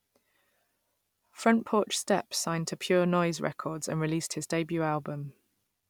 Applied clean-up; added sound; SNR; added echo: none; none; none; none.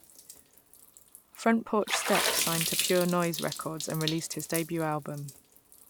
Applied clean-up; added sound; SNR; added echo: none; Water / Splash, splatter; 4 dB; none.